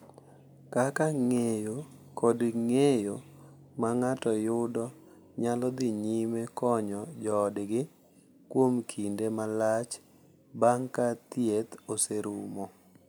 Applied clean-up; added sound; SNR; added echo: none; none; none; none.